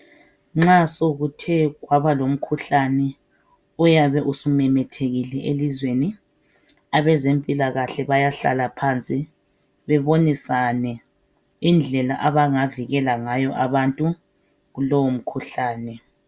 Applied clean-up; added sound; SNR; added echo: none; none; none; none.